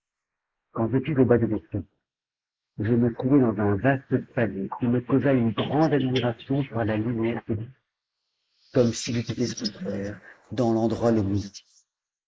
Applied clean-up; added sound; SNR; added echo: neural mask model Resemble Enhance denoiser.